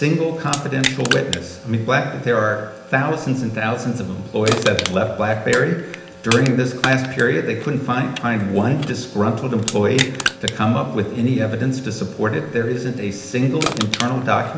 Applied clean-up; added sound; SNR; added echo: none; Crushing; 10 dB; reverberation time 0.8 s.